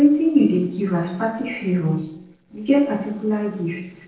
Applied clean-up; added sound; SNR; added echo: neural separator model SepFormer DNS4.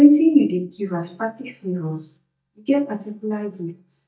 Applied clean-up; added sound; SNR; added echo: neural mask model DeepFilterNet 3.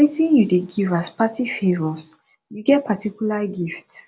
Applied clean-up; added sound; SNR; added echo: none; none; none; none.